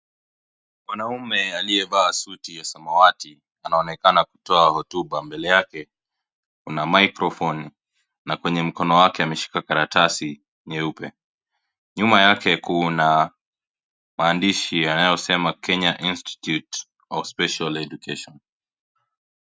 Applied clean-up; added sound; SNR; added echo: none; none; none; none.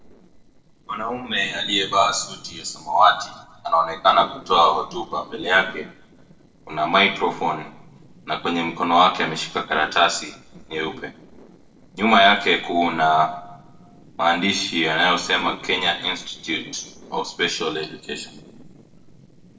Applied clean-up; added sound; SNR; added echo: neural separator model SepFormer DNS4.